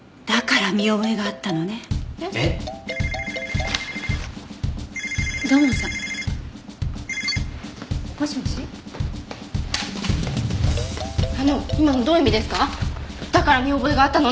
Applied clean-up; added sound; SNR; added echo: none; Marimba, xylophone; 14 dB; none.